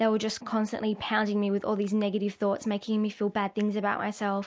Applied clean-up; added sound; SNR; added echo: none; none; none; none.